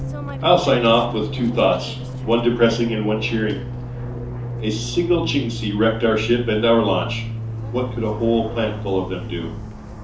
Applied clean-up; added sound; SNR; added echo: none; Fixed-wing aircraft, airplane; 7 dB; reverberation time 0.9 s.